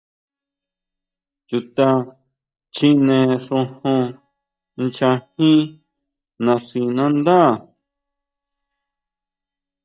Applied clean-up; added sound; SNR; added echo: neural mask model DeepFilterNet 3.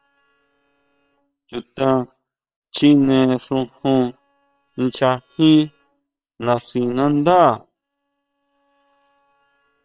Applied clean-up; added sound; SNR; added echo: neural separator model SepFormer WHAM!.